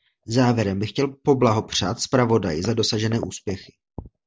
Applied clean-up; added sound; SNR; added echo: none; none; none; none.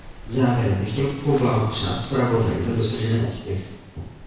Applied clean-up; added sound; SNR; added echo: none; Waves, surf; 17 dB; reverberation time 1.1 s.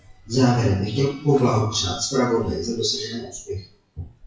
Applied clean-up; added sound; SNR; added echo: classical method WPE with log-MMSE.